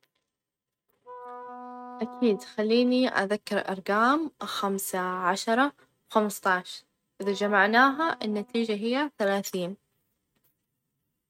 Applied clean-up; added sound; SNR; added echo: neural mask model RNNoise.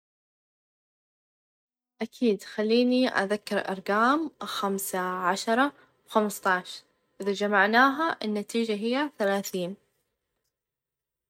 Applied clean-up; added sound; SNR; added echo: neural mask model DeepFilterNet 3.